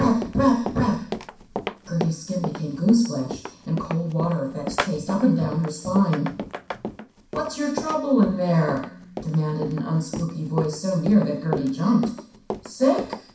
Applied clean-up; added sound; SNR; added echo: none; Run; 10 dB; reverberation time 0.6 s.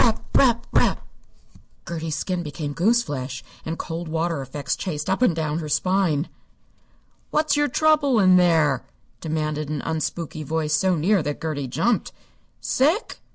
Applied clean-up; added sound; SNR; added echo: none; none; none; none.